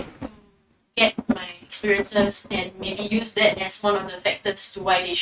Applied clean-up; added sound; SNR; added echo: neural mask model RNNoise.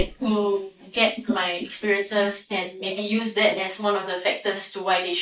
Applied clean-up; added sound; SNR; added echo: neural mask model Resemble Enhance denoiser.